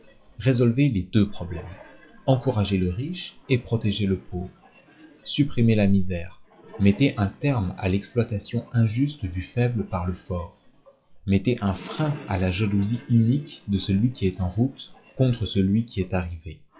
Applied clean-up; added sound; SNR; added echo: classical method log-MMSE.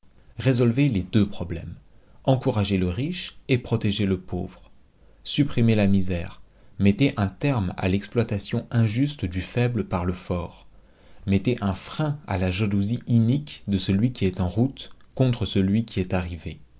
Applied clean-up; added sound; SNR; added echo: none; none; none; none.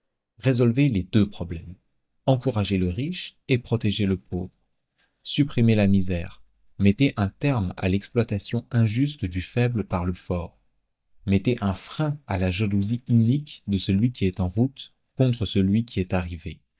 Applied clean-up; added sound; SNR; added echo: neural mask model DeepFilterNet 3.